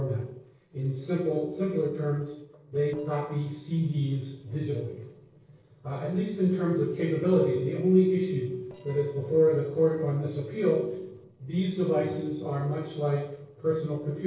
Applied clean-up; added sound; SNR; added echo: neural separator model SepFormer DNS4.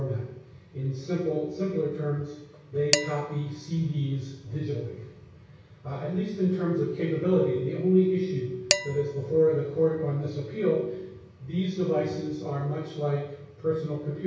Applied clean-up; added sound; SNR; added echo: none; Dishes, pots, and pans; 7 dB; reverberation time 0.6 s.